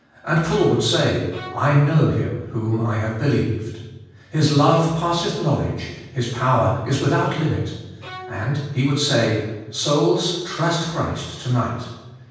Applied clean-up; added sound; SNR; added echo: none; Bowed string instrument; 17 dB; reverberation time 1.2 s.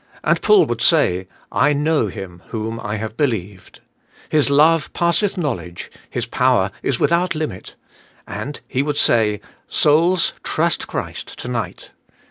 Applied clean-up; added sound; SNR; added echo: none; none; none; none.